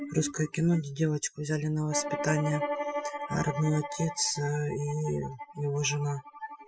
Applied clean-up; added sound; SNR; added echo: classical method Wiener filter.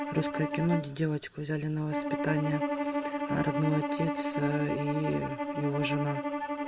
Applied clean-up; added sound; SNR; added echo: none; Bowed string instrument; 1 dB; none.